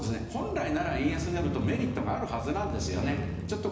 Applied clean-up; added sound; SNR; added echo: none; Motorcycle; 4 dB; reverberation time 1.0 s.